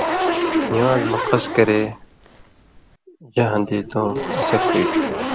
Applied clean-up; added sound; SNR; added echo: none; Zipper (clothing); 2 dB; none.